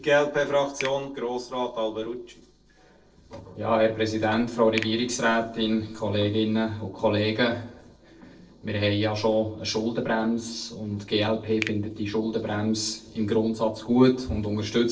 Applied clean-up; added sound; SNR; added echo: neural separator model SepFormer DNS4.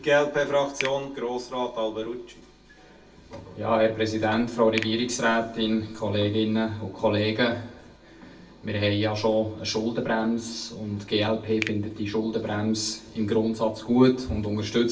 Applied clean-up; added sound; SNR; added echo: none; Finger snapping; 16 dB; reverberation time 0.2 s.